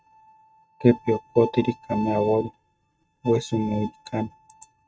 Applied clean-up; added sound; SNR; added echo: neural mask model RNNoise.